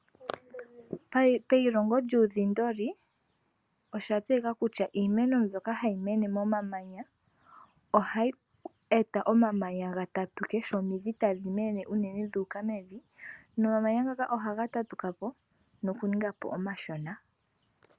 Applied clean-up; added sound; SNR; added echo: none; none; none; none.